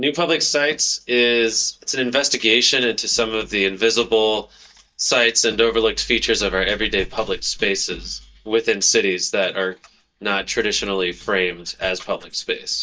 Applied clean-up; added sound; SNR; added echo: neural mask model DeepFilterNet 3.